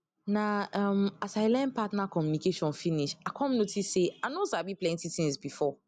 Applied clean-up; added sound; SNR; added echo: none; none; none; none.